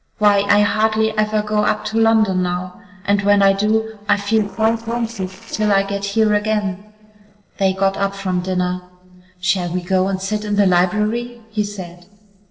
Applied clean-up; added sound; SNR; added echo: neural separator model SepFormer DNS4.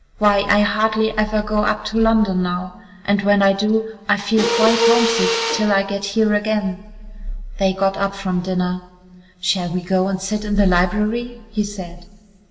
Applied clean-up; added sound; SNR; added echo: none; Mechanisms; 2 dB; reverberation time 2.2 s.